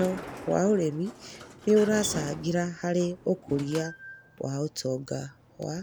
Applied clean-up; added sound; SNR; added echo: none; Sliding door; 14 dB; none.